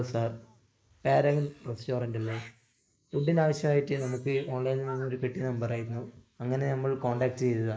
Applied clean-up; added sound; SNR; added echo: neural mask model Resemble Enhance denoiser.